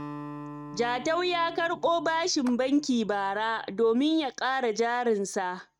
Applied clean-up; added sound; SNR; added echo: neural mask model RNNoise.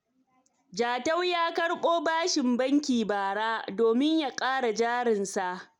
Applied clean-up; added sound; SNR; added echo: none; none; none; none.